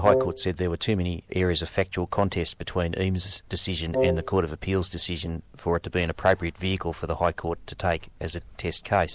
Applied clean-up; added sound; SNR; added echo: none; Wind instrument, woodwind instrument; 0 dB; none.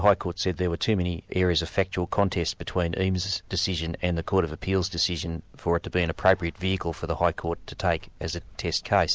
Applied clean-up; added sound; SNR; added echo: none; none; none; none.